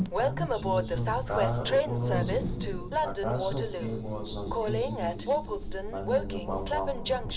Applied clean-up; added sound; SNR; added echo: none; Train; -4 dB; reverberation time 2.1 s.